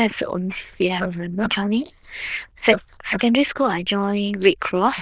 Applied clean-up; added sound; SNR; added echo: neural diffusion model UNIVERSE++.